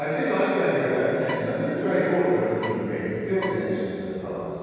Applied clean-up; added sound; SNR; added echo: none; Bowed string instrument; 14 dB; reverberation time 2.2 s.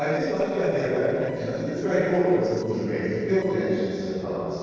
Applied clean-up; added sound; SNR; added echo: neural separator model SepFormer DNS4.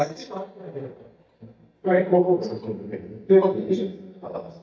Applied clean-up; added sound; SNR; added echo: neural mask model DeepFilterNet 3.